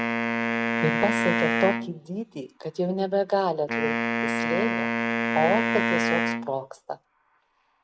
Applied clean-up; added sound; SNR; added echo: none; Wind instrument, woodwind instrument; -2 dB; none.